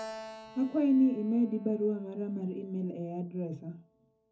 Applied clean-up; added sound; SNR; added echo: none; Keyboard (musical); 18 dB; reverberation time 0.3 s.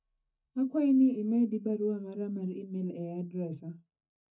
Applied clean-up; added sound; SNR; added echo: neural mask model DeepFilterNet 3.